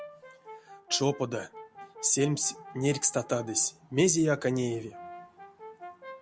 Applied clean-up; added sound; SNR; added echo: none; Brass instrument; 17 dB; none.